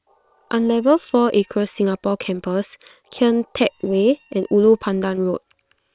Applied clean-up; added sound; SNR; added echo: neural separator model SepFormer WHAM!.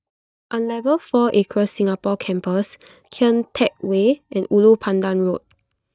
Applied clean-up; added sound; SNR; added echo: neural mask model DeepFilterNet 3.